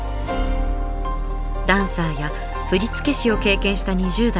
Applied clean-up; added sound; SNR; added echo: none; none; none; none.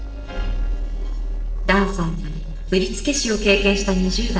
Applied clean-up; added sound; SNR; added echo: neural separator model SepFormer DNS4.